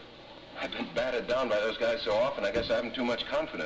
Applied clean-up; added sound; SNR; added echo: none; Bowed string instrument; 15 dB; reverberation time 2.6 s.